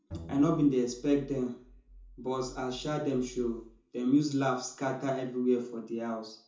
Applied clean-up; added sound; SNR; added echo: none; Bowed string instrument; 19 dB; reverberation time 0.6 s.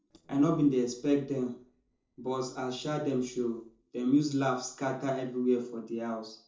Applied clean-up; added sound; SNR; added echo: neural separator model SepFormer DNS4.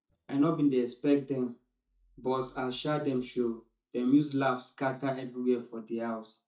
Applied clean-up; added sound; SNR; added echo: neural mask model DeepFilterNet 3.